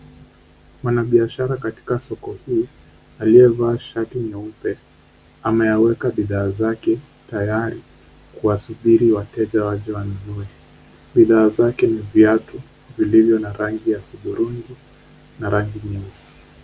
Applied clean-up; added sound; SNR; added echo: none; none; none; none.